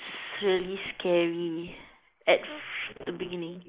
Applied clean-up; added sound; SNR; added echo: neural mask model Resemble Enhance denoiser.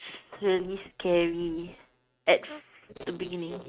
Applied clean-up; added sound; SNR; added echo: neural mask model RNNoise.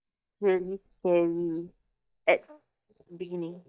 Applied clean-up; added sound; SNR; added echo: neural mask model DeepFilterNet 3.